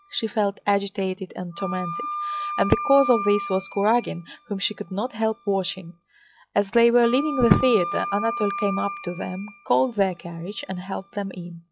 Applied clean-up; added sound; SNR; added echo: classical method log-MMSE.